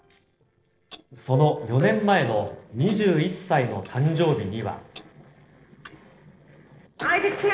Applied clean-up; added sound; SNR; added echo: neural separator model SepFormer DNS4.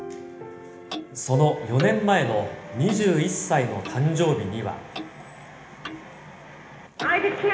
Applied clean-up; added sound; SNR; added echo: none; Clock; 17 dB; reverberation time 1.0 s.